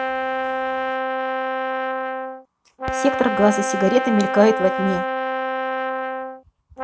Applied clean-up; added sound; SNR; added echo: none; Brass instrument; 1 dB; none.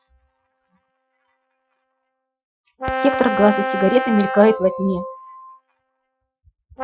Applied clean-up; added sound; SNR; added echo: classical method Wiener filter.